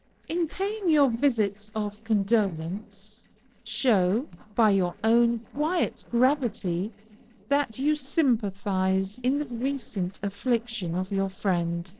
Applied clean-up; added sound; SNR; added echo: neural separator model SepFormer DNS4.